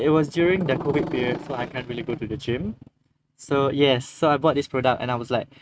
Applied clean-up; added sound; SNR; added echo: neural mask model RNNoise.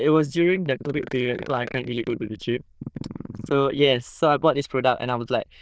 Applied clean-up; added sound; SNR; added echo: neural diffusion model UNIVERSE++.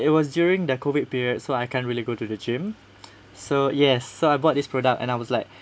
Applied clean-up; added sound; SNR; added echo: none; none; none; none.